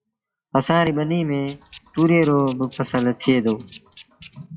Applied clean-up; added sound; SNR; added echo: classical method WPE with log-MMSE.